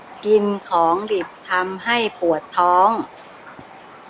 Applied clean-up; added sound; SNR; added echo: none; Raindrop; 20 dB; none.